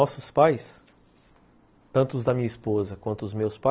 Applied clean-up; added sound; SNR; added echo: none; none; none; none.